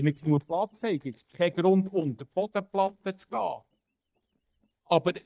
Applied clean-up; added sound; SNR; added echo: neural mask model DeepFilterNet 3.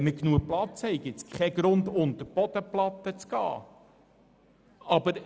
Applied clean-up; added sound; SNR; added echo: none; none; none; none.